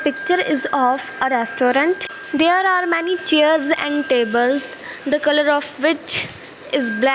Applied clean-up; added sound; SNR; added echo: none; Wind instrument, woodwind instrument; 15 dB; none.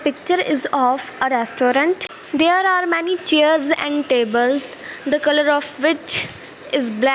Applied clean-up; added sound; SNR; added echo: none; none; none; none.